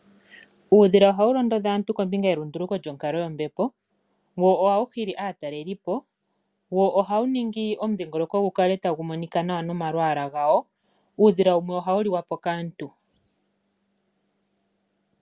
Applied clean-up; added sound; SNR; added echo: none; none; none; none.